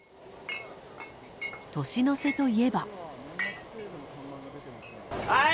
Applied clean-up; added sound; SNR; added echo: none; Chink, clink; 12 dB; none.